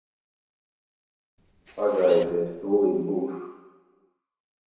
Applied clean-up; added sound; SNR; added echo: none; Zipper (clothing); 19 dB; reverberation time 1.0 s.